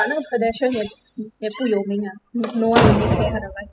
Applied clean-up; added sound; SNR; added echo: classical method spectral subtraction.